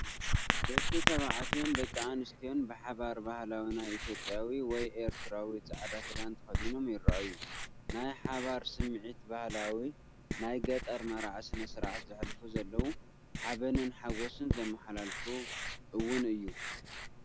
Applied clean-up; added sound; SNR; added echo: none; Writing; -1 dB; none.